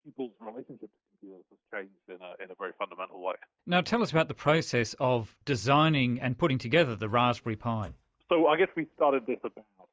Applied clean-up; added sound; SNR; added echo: neural mask model DeepFilterNet 3.